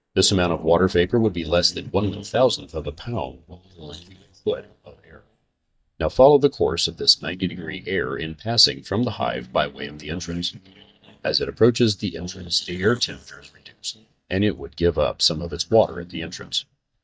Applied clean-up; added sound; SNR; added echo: neural mask model DeepFilterNet 3.